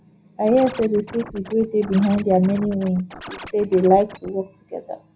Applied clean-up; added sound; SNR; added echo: none; Scratching (performance technique); 17 dB; reverberation time 0.4 s.